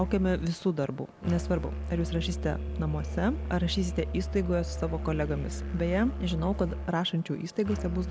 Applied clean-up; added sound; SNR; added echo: none; Musical instrument; 5 dB; none.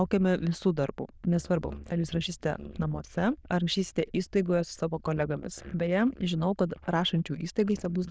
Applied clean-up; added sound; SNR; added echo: neural diffusion model UNIVERSE++.